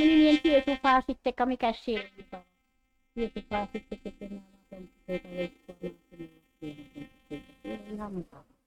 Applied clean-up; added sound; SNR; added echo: neural mask model RNNoise.